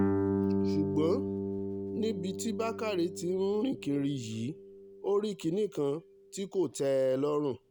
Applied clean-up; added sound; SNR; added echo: none; Guitar; 3 dB; none.